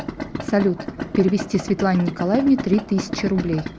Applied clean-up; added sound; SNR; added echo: none; Idling; 8 dB; none.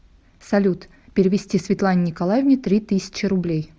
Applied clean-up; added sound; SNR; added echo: none; none; none; none.